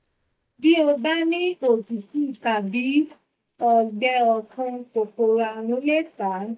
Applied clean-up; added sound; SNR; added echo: neural mask model DeepFilterNet 3.